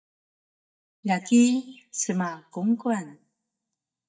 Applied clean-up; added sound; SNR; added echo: neural mask model DeepFilterNet 3.